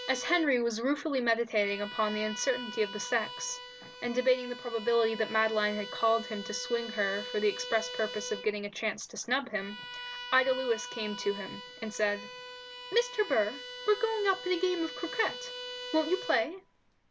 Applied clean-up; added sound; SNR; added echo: none; Bowed string instrument; 11 dB; none.